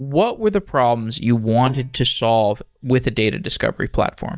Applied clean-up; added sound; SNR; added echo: neural mask model DeepFilterNet 3.